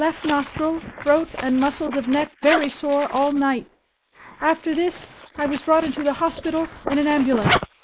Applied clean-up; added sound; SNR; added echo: neural mask model Resemble Enhance denoiser.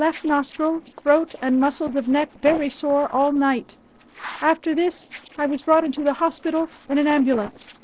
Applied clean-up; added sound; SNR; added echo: neural separator model SepFormer DNS4.